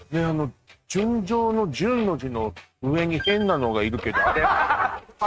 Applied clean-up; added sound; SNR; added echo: neural mask model RNNoise.